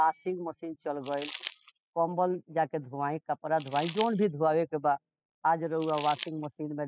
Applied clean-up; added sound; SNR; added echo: classical method spectral subtraction.